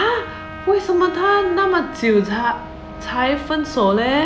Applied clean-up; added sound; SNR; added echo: none; Trumpet; 16 dB; none.